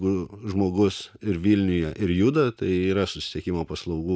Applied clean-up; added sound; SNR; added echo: none; none; none; none.